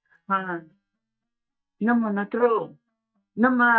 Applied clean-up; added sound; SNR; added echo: neural mask model DeepFilterNet 3.